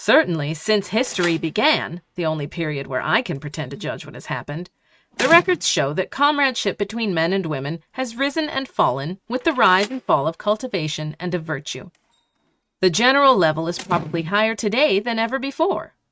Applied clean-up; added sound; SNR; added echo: neural mask model RNNoise.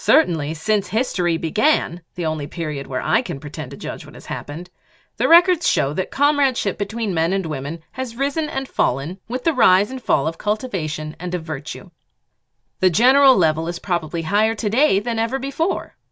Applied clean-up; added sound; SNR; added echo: none; none; none; none.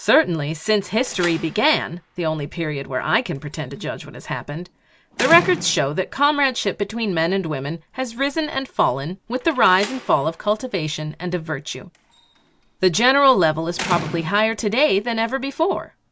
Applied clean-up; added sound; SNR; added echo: none; Slam; 16 dB; none.